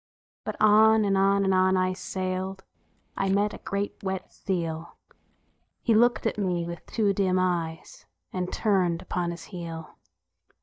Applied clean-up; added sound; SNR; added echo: neural mask model DeepFilterNet 3.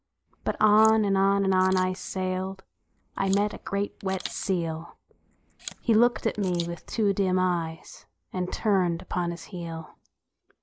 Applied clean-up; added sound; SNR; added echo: neural mask model Resemble Enhance denoiser.